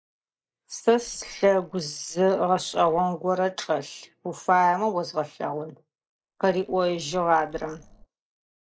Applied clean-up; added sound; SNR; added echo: neural mask model Resemble Enhance denoiser.